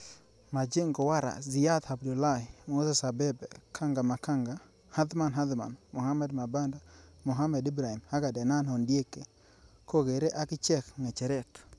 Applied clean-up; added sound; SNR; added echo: none; none; none; none.